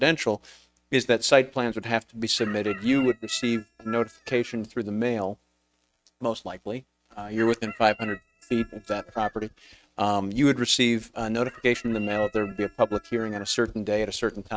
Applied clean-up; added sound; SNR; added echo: neural mask model RNNoise.